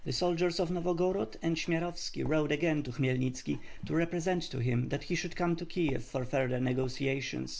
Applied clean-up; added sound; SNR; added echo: none; Writing; 11 dB; none.